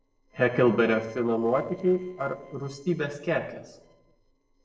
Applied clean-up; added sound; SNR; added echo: neural separator model SepFormer DNS4.